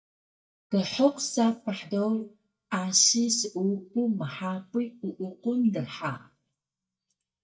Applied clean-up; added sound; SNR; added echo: neural mask model DeepFilterNet 3.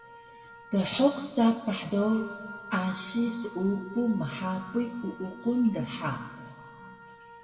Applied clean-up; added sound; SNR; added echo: none; Wind instrument, woodwind instrument; 18 dB; reverberation time 1.8 s.